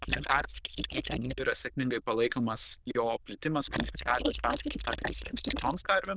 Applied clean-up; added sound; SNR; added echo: neural diffusion model UNIVERSE++.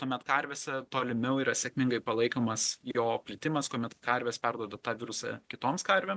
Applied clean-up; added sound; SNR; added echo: none; none; none; none.